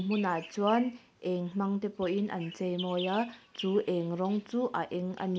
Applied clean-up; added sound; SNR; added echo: none; Bird vocalization, bird call, bird song; 17 dB; none.